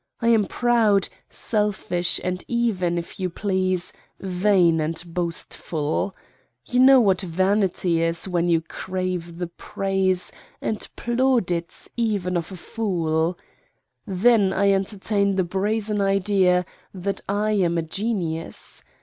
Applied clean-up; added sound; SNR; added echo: neural mask model RNNoise.